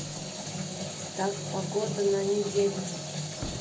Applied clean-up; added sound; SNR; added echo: none; Squeak / Slam / Wood; 17 dB; none.